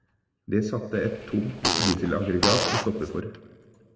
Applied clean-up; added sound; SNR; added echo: none; Fart; 1 dB; reverberation time 2.0 s.